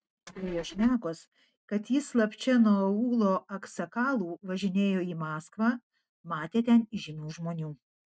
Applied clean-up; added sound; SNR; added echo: neural mask model RNNoise.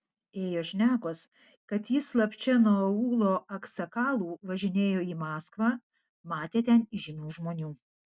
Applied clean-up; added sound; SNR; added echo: none; none; none; none.